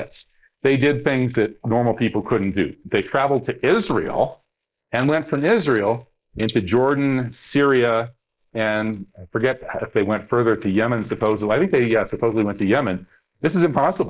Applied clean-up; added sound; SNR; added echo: neural mask model Resemble Enhance denoiser.